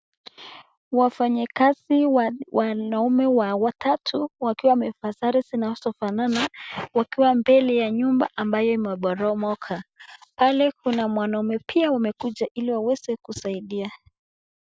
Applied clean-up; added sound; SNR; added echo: none; none; none; none.